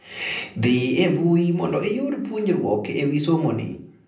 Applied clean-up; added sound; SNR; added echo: none; none; none; reverberation time 0.6 s.